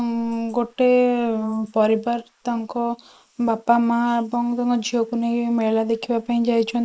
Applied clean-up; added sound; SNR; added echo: neural mask model Resemble Enhance denoiser.